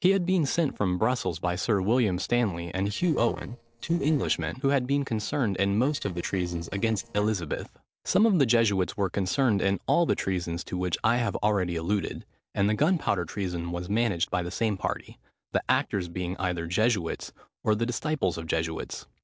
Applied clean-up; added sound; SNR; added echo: neural separator model SepFormer DNS4.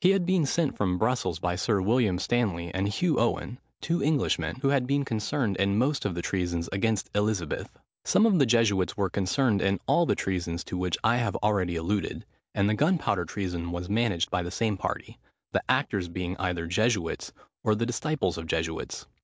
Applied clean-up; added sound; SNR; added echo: none; none; none; none.